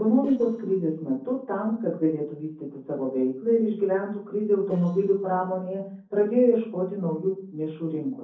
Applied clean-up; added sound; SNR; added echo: neural separator model SepFormer DNS4.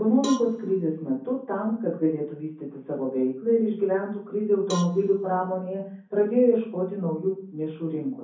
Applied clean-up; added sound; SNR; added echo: none; Cowbell; 16 dB; reverberation time 0.6 s.